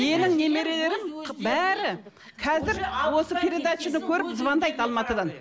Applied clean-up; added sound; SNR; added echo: none; Bowed string instrument; 18 dB; none.